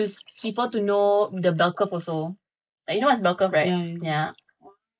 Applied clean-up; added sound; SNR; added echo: neural mask model Resemble Enhance denoiser.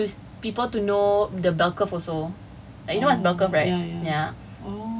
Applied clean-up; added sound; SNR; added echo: none; none; none; none.